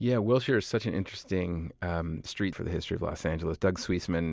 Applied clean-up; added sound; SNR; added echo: none; none; none; none.